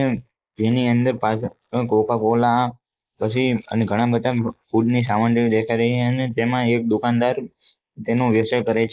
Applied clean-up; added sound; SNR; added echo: neural mask model Resemble Enhance denoiser.